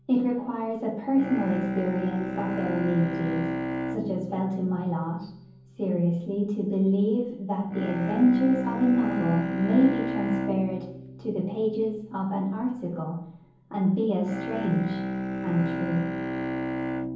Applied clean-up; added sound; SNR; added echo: none; Bowed string instrument; 6 dB; reverberation time 0.7 s.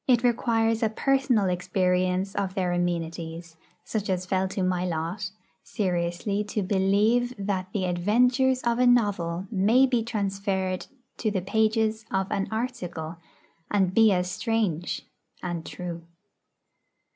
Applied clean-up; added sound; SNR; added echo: none; none; none; none.